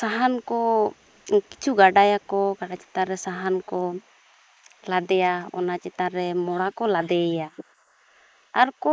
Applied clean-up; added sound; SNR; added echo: neural mask model Resemble Enhance denoiser.